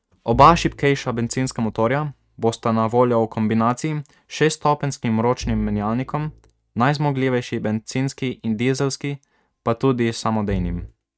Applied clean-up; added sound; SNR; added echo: neural mask model RNNoise.